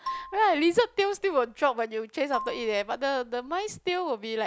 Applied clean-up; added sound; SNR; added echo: none; Marimba, xylophone; 14 dB; none.